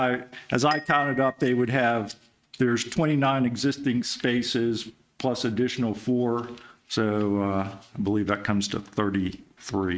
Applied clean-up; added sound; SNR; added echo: neural mask model RNNoise.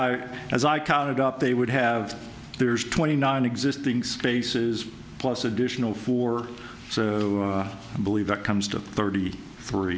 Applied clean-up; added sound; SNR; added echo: none; none; none; none.